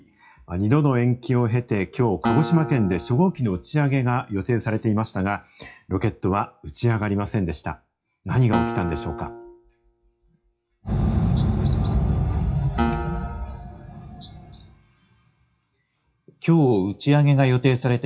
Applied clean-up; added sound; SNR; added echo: classical method WPE with log-MMSE.